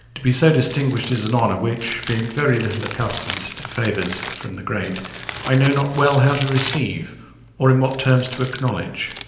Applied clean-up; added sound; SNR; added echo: none; Crumpling, crinkling; 11 dB; reverberation time 0.8 s.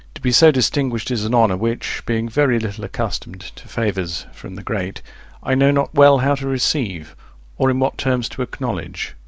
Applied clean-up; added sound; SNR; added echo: none; none; none; none.